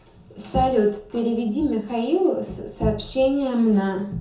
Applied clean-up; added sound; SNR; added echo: none; none; none; reverberation time 0.5 s.